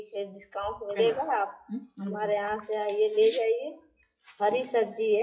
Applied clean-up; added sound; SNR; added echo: classical method WPE with log-MMSE.